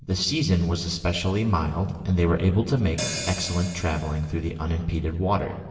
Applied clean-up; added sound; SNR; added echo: none; Hi-hat; 11 dB; reverberation time 2.3 s.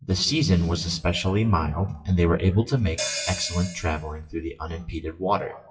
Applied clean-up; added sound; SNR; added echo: classical method WPE with log-MMSE.